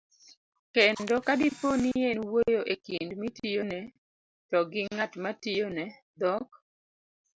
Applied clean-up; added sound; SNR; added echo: none; Camera; 17 dB; none.